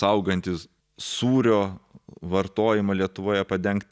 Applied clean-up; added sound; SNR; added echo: none; none; none; none.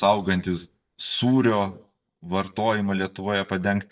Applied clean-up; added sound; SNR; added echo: neural mask model DeepFilterNet 3.